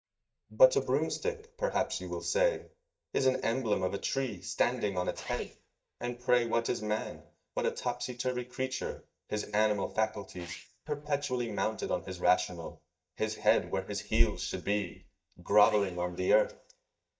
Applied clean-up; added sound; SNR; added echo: neural mask model DeepFilterNet 3.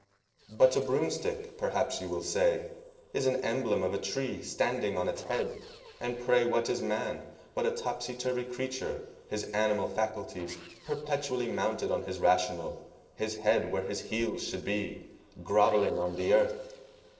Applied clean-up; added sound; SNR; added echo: neural separator model SepFormer DNS4.